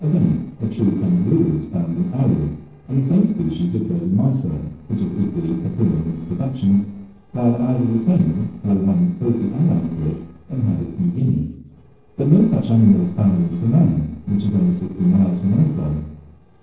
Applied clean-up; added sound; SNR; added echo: neural separator model SepFormer DNS4.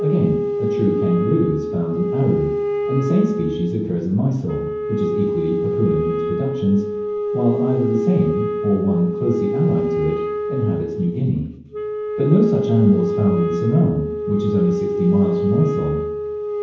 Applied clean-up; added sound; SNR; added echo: none; Wind instrument, woodwind instrument; 3 dB; reverberation time 0.9 s.